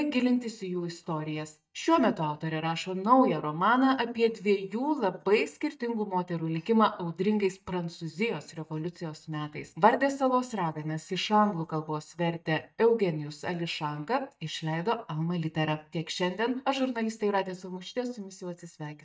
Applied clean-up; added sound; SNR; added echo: neural mask model DeepFilterNet 3.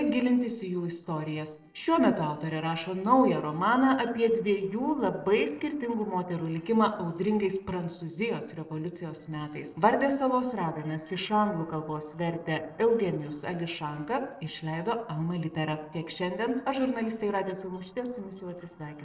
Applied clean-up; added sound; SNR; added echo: neural separator model SepFormer DNS4.